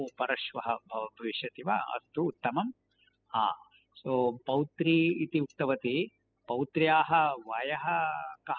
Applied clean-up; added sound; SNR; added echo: classical method spectral subtraction.